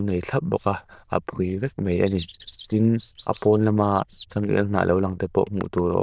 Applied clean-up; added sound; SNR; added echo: neural diffusion model UNIVERSE++.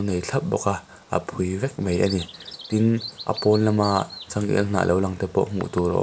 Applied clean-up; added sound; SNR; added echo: none; Bird vocalization, bird call, bird song; 18 dB; none.